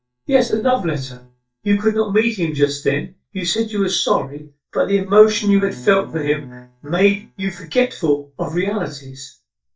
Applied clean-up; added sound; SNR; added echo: neural mask model DeepFilterNet 3.